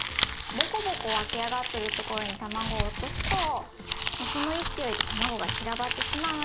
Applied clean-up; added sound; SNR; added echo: none; Crumpling, crinkling; -4 dB; none.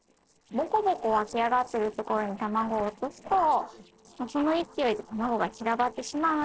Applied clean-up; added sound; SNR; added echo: neural separator model SepFormer DNS4.